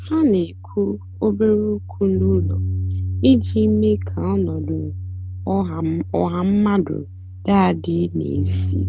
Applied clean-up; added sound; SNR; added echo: none; Bass guitar; 6 dB; none.